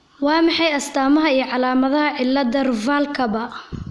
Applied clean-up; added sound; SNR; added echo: none; none; none; none.